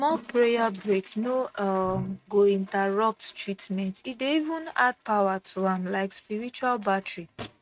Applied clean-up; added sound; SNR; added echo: neural mask model RNNoise.